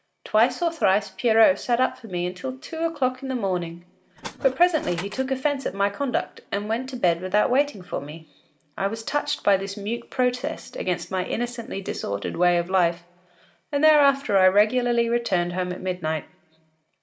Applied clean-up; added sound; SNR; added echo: none; Tools; 14 dB; reverberation time 0.4 s.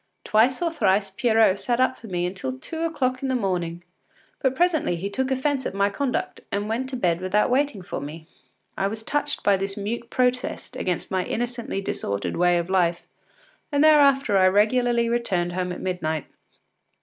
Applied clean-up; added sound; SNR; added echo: none; none; none; none.